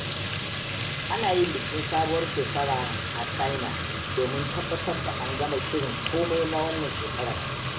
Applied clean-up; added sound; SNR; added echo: none; Fill (with liquid) / Trickle, dribble / Sink (filling or washing); 1 dB; reverberation time 0.4 s.